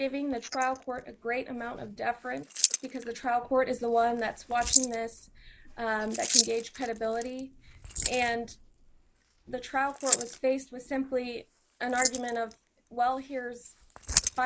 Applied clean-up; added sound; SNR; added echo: neural mask model Resemble Enhance denoiser.